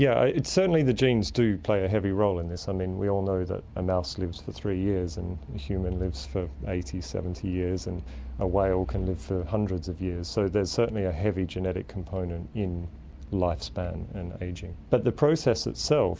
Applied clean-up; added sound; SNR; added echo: none; none; none; none.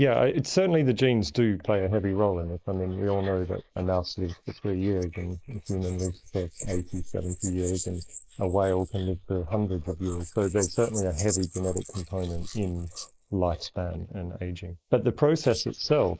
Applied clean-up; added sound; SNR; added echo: neural mask model Resemble Enhance denoiser.